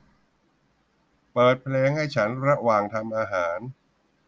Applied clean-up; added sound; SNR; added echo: none; none; none; none.